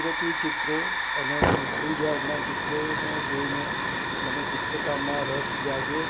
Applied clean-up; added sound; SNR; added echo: none; Hiss / Fire; -5 dB; none.